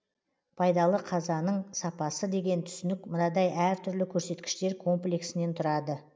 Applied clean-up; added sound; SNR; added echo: none; none; none; none.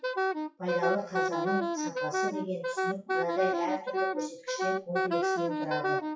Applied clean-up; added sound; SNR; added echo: classical method WPE with log-MMSE.